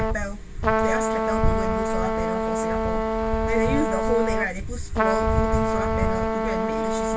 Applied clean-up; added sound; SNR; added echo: none; Trumpet; -2 dB; reverberation time 0.1 s.